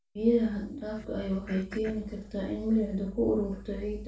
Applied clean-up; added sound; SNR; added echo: none; Cough; 18 dB; reverberation time 0.3 s.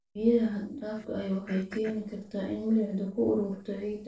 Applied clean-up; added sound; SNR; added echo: neural separator model SepFormer DNS4.